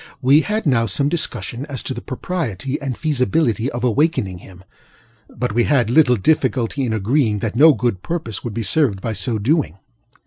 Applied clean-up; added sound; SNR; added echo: none; none; none; none.